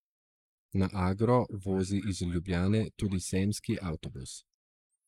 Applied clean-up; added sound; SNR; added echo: neural mask model Resemble Enhance denoiser.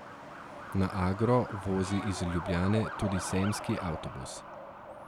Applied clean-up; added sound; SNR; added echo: none; Bowed string instrument + Truck; 9 dB; none.